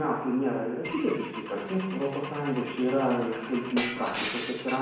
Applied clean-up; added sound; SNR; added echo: none; Glass / Engine / Car; 9 dB; reverberation time 1.1 s.